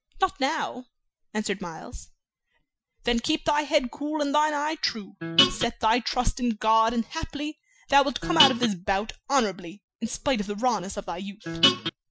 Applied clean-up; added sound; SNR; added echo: classical method Wiener filter.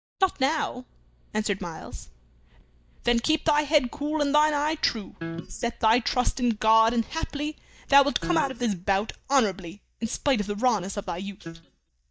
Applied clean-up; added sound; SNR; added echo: neural mask model DeepFilterNet 3.